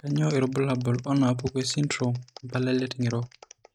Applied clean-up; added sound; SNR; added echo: neural mask model RNNoise.